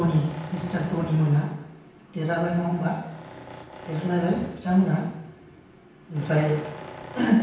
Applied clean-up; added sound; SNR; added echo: none; Tools; 17 dB; reverberation time 0.9 s.